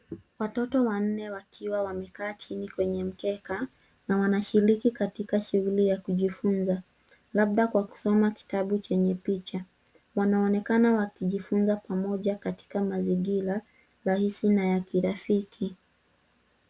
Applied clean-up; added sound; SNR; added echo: none; none; none; none.